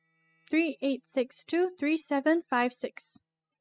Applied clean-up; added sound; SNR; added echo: classical method spectral subtraction.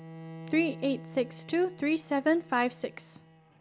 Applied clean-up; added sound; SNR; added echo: none; Bowed string instrument; 16 dB; none.